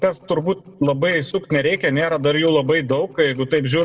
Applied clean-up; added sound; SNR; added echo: neural separator model SepFormer DNS4.